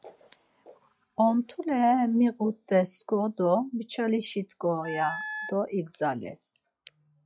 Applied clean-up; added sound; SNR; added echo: classical method log-MMSE.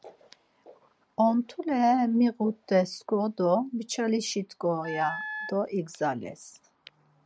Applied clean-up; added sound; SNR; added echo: none; Wind instrument, woodwind instrument; 9 dB; none.